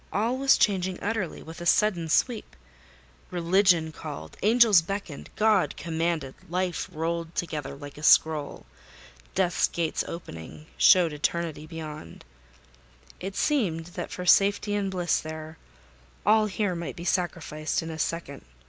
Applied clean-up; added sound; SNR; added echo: none; none; none; none.